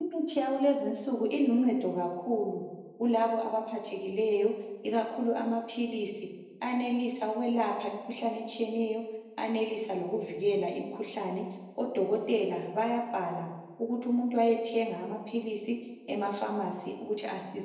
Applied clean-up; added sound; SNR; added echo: none; none; none; reverberation time 1.0 s.